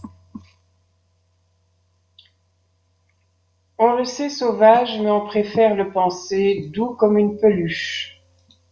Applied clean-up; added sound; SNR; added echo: none; none; none; none.